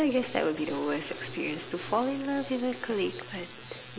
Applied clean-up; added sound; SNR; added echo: none; Toilet flush / Water; 16 dB; none.